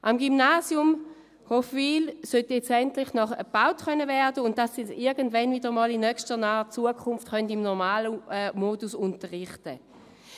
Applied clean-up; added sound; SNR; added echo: none; none; none; none.